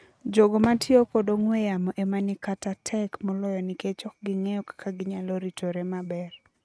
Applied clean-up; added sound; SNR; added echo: neural mask model RNNoise.